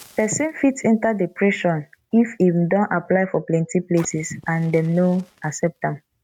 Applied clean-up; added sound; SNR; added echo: neural mask model RNNoise.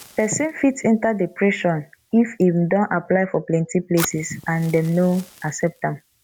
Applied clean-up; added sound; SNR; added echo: none; Fire; 20 dB; none.